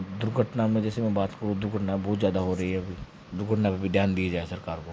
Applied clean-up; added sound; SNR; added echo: none; none; none; none.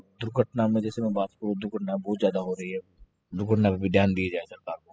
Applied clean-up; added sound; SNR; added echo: classical method spectral subtraction.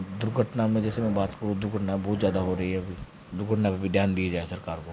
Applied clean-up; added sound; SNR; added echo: none; Dog; 16 dB; none.